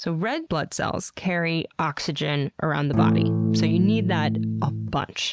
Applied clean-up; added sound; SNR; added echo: neural mask model RNNoise.